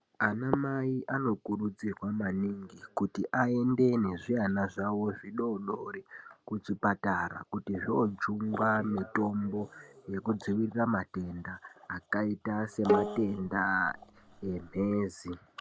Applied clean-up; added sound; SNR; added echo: none; Bowed string instrument; 3 dB; none.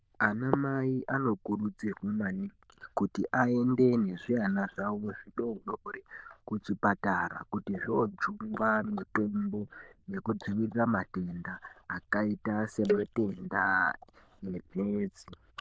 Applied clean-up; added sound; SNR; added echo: neural diffusion model UNIVERSE++.